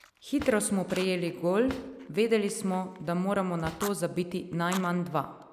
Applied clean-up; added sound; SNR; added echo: none; Drawer open or close + Fire; 16 dB; none.